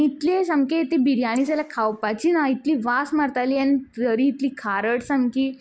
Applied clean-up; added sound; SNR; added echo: neural mask model Resemble Enhance denoiser.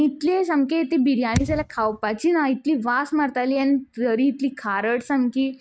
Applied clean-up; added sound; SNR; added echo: neural mask model RNNoise.